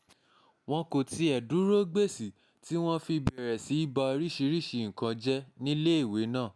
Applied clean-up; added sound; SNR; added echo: none; none; none; none.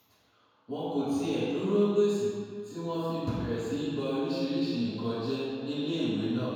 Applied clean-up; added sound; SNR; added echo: none; none; none; reverberation time 1.9 s.